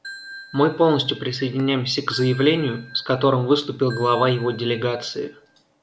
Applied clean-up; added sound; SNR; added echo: none; Ringtone / Bell; 19 dB; none.